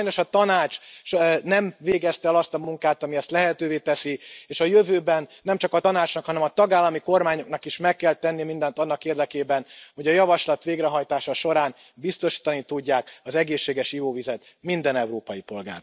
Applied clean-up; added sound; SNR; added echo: none; none; none; none.